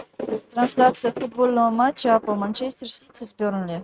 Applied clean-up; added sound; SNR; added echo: neural mask model RNNoise.